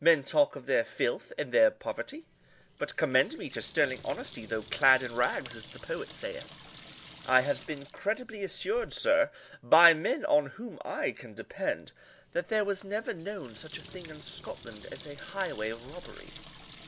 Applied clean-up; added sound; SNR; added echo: none; Sink (filling or washing) / Water tap, faucet; 19 dB; none.